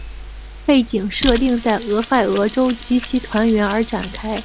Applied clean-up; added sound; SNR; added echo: none; Mechanisms; 12 dB; none.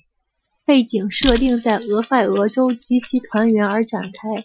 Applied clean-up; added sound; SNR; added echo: classical method Wiener filter.